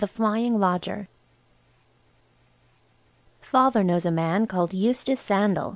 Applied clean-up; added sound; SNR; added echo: none; none; none; none.